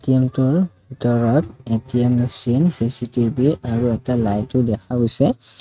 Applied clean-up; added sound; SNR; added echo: neural mask model RNNoise.